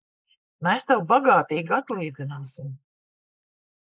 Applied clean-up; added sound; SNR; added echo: neural mask model Resemble Enhance denoiser.